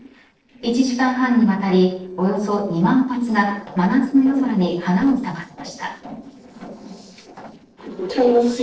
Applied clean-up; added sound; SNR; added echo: neural separator model SepFormer DNS4.